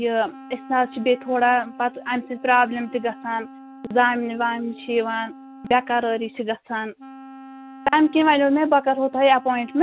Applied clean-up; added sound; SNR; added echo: none; Wind instrument, woodwind instrument; 20 dB; none.